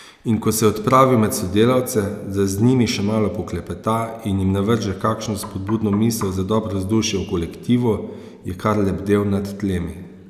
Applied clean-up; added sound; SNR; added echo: none; Knock; 19 dB; none.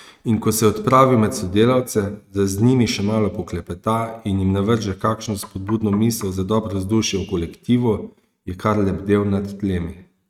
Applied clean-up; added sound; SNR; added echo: neural mask model RNNoise.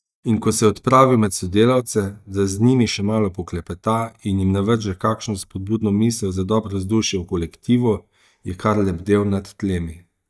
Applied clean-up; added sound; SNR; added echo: neural mask model DeepFilterNet 3.